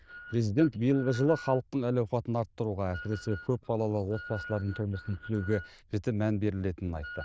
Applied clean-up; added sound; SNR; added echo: neural diffusion model UNIVERSE++.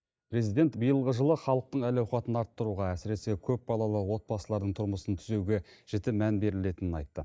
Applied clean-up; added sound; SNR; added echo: neural mask model DeepFilterNet 3.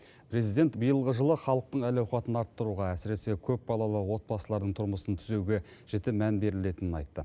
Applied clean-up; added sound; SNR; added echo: neural mask model Resemble Enhance denoiser.